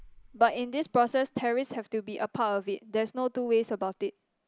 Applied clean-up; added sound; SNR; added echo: neural mask model Resemble Enhance denoiser.